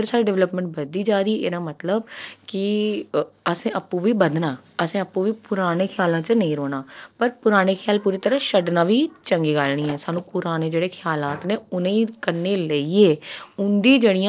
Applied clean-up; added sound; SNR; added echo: neural separator model SepFormer DNS4.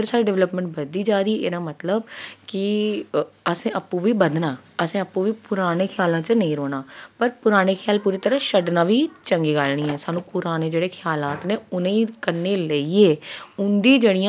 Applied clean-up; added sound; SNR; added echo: none; Shatter; 18 dB; none.